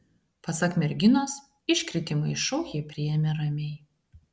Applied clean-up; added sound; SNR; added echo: none; none; none; none.